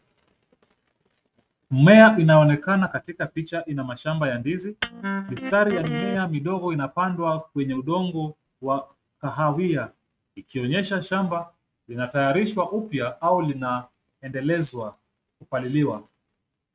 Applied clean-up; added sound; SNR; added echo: neural mask model RNNoise.